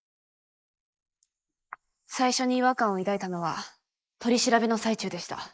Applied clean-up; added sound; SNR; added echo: neural mask model Resemble Enhance denoiser.